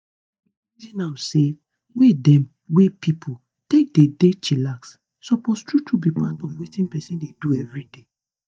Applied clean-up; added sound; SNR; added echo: neural mask model DeepFilterNet 3.